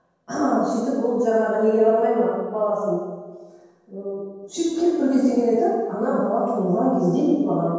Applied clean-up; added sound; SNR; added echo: none; none; none; reverberation time 1.2 s.